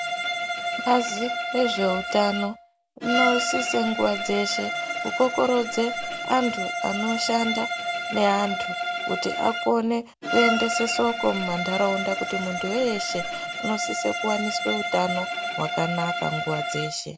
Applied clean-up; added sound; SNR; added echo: none; Bowed string instrument; 2 dB; none.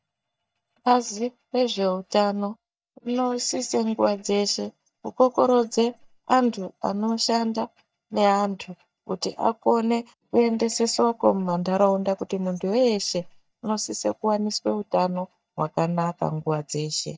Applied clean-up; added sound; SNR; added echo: neural mask model DeepFilterNet 3.